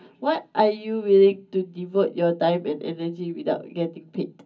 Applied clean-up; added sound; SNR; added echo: none; none; none; reverberation time 0.4 s.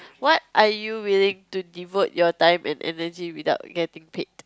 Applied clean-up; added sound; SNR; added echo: none; none; none; none.